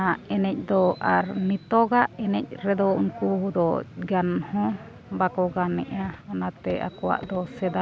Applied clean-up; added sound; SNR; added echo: none; none; none; none.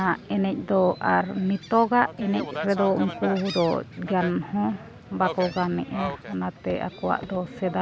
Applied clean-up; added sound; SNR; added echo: none; Gull, seagull; 13 dB; none.